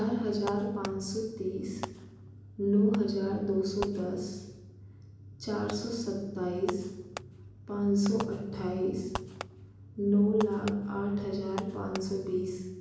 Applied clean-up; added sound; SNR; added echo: none; Fireworks; 15 dB; reverberation time 1.0 s.